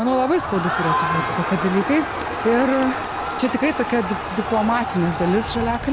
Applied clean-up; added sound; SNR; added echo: none; Crowd; 4 dB; none.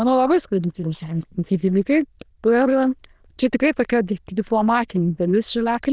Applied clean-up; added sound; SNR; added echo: neural diffusion model UNIVERSE++.